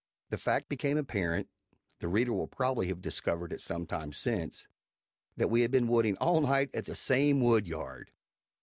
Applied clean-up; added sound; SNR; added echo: none; none; none; none.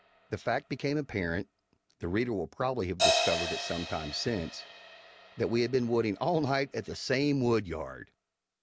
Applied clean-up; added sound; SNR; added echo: none; Crash cymbal; 6 dB; none.